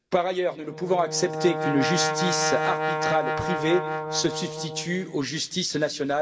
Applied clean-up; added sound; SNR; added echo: none; Brass instrument; 3 dB; reverberation time 1.4 s.